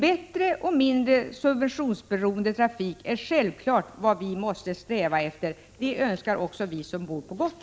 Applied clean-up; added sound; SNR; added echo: none; none; none; none.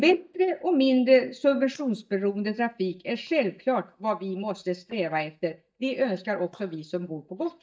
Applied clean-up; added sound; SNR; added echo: neural mask model DeepFilterNet 3.